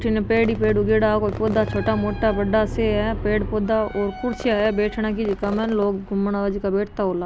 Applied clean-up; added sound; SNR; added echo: none; Fireworks; 20 dB; none.